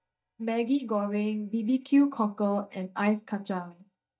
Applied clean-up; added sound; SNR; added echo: neural mask model DeepFilterNet 3.